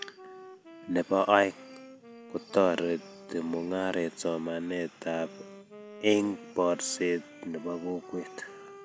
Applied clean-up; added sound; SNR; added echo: none; Wind instrument, woodwind instrument; 19 dB; none.